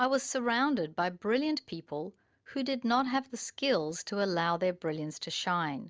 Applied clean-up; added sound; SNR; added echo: none; none; none; none.